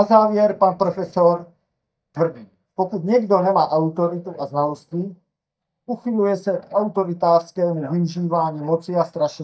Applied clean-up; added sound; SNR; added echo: neural mask model DeepFilterNet 3.